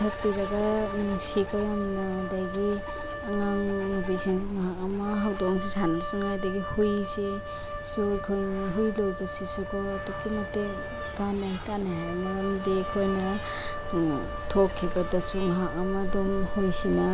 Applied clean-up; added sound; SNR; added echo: none; Bird + Wind instrument, woodwind instrument; 6 dB; none.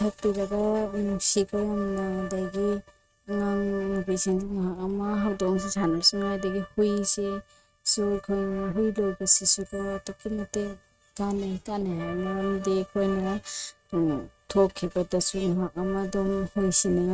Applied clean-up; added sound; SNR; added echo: neural mask model RNNoise.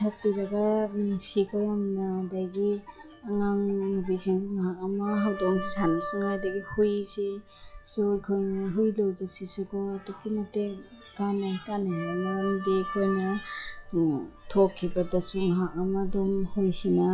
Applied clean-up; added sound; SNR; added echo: classical method log-MMSE.